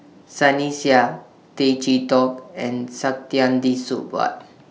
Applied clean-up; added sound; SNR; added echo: none; none; none; none.